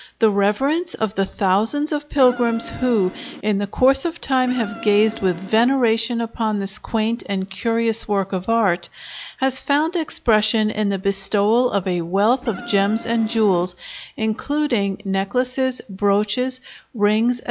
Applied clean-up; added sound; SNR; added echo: none; Insect; 15 dB; none.